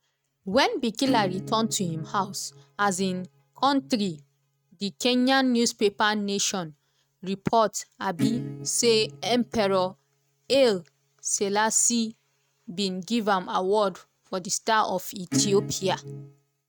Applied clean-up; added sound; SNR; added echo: neural mask model RNNoise.